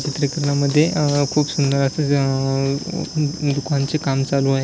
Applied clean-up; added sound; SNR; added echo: none; none; none; none.